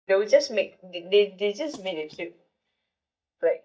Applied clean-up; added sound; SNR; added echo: neural mask model DeepFilterNet 3.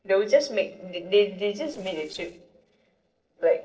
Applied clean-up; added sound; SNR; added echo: neural separator model SepFormer DNS4.